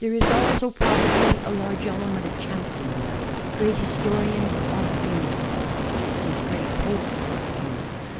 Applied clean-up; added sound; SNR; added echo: none; Fire; -4 dB; none.